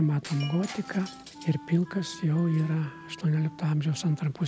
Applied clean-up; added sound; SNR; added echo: none; Wind instrument, woodwind instrument + Shatter; 17 dB; none.